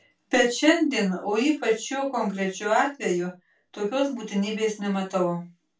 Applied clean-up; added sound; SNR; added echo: none; none; none; reverberation time 0.2 s.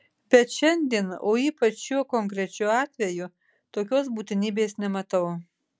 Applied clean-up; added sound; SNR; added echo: none; none; none; none.